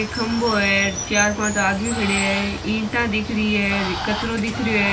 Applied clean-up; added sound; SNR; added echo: none; Water; 6 dB; reverberation time 0.2 s.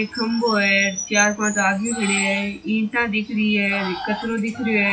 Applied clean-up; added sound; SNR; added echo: classical method WPE with log-MMSE.